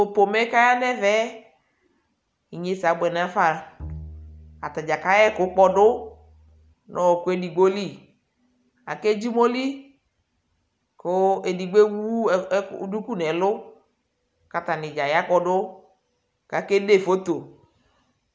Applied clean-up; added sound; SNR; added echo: none; Bowed string instrument; 19 dB; none.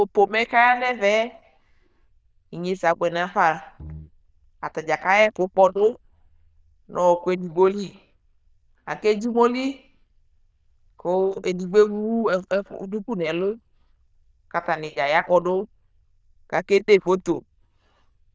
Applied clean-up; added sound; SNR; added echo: neural diffusion model UNIVERSE++.